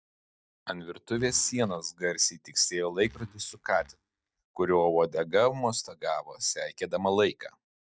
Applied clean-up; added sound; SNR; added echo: neural mask model DeepFilterNet 3.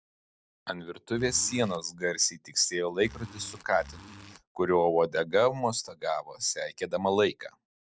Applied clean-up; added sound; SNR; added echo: none; Zipper (clothing); 18 dB; none.